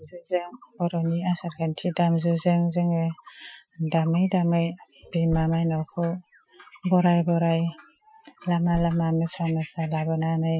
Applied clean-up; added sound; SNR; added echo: classical method Wiener filter.